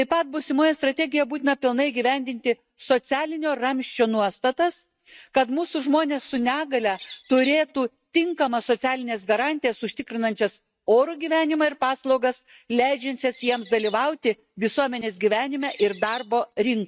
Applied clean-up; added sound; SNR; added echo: neural mask model RNNoise.